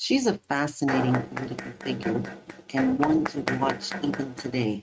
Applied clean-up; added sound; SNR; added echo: neural mask model RNNoise.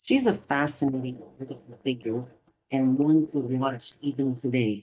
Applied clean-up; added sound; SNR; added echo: neural mask model DeepFilterNet 3.